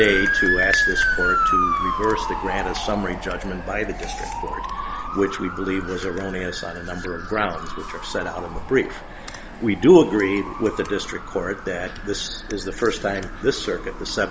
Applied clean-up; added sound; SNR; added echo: none; Motor vehicle (road) / Siren; 4 dB; none.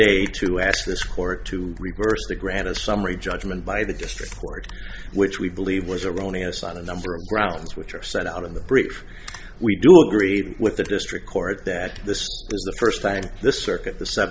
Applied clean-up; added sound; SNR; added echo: none; none; none; none.